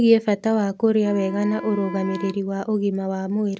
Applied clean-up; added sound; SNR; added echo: none; Wind instrument, woodwind instrument; 15 dB; none.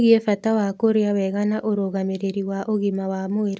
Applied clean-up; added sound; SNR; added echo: none; none; none; none.